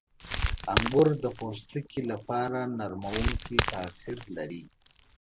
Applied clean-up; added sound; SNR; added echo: none; Crackle; 3 dB; none.